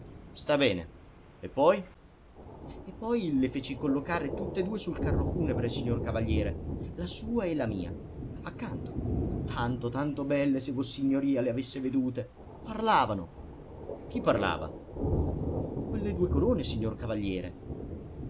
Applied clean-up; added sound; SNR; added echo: none; Thunder; 5 dB; none.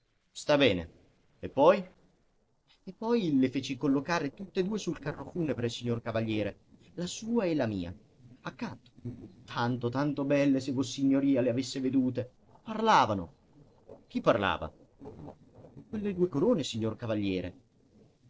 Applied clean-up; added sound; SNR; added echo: neural separator model SepFormer DNS4.